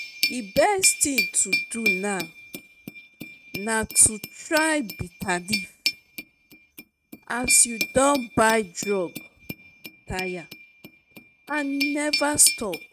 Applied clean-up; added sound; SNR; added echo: neural mask model RNNoise.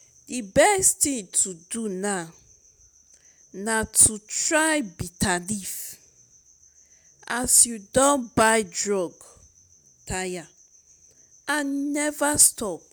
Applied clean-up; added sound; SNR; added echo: none; none; none; none.